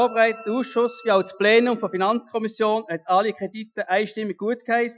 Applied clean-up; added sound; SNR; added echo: classical method Wiener filter.